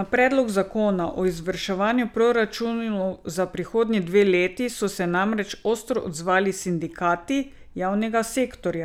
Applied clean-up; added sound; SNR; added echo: none; none; none; none.